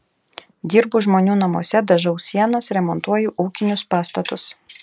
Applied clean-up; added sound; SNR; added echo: none; none; none; none.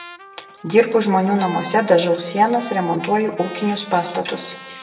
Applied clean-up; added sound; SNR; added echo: none; Trumpet; 19 dB; reverberation time 1.2 s.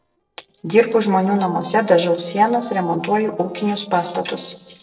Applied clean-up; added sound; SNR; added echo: neural separator model SepFormer DNS4.